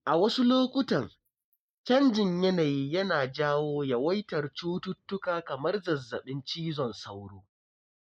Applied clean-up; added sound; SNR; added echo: neural mask model Resemble Enhance denoiser.